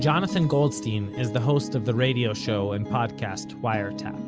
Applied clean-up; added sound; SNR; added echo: none; none; none; none.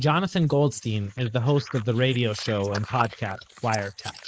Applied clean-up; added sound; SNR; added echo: neural mask model Resemble Enhance denoiser.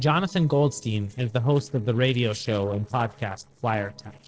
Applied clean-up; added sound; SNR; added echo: neural separator model SepFormer DNS4.